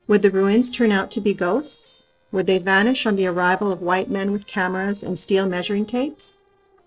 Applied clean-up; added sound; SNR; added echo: neural separator model SepFormer DNS4.